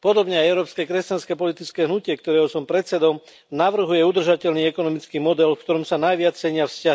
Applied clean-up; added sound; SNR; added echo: none; none; none; none.